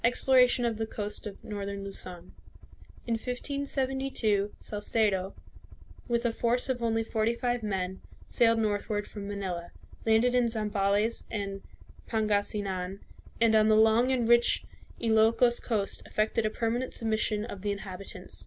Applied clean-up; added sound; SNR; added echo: none; Aircraft; 16 dB; none.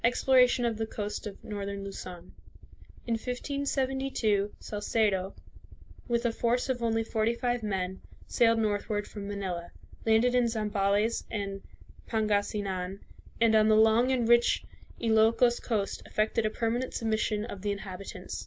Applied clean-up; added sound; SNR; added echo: neural mask model Resemble Enhance denoiser.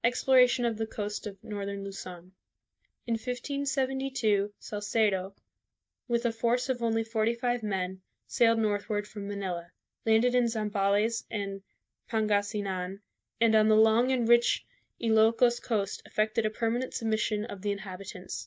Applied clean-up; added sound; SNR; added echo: neural mask model DeepFilterNet 3.